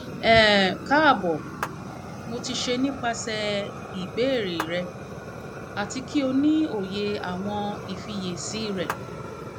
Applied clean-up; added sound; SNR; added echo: none; Fire + Clapping; 10 dB; none.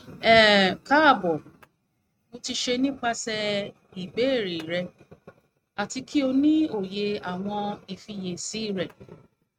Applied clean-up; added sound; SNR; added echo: neural mask model RNNoise.